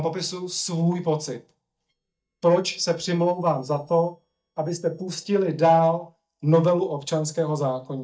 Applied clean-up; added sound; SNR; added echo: neural mask model DeepFilterNet 3.